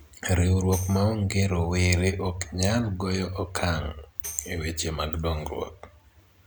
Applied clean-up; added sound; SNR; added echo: none; Tambourine; 17 dB; none.